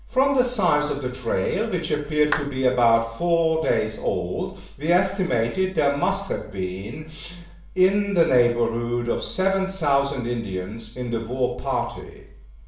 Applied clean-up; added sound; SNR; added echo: none; Clapping; 11 dB; reverberation time 0.6 s.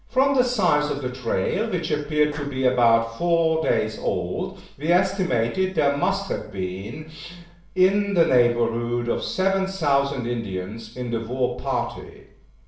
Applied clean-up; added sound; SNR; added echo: neural separator model SepFormer DNS4.